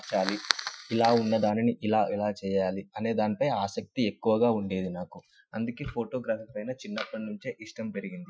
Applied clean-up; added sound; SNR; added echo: classical method Wiener filter.